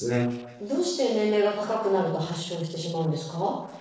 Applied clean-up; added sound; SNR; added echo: neural separator model SepFormer DNS4.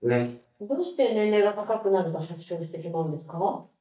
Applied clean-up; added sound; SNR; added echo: neural mask model DeepFilterNet 3.